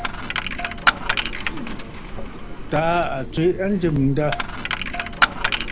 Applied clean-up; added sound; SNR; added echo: none; Coin (dropping); 0 dB; none.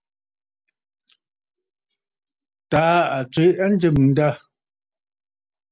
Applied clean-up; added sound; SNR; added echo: none; none; none; none.